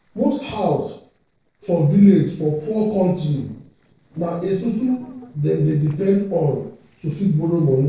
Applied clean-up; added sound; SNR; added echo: neural separator model SepFormer DNS4.